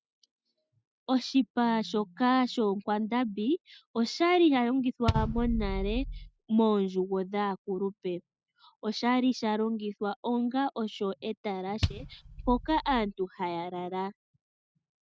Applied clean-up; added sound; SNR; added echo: neural mask model RNNoise.